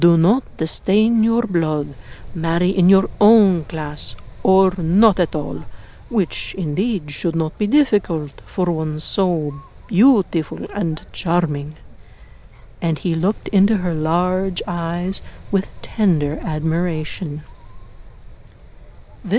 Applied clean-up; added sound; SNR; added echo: none; Wind; 15 dB; none.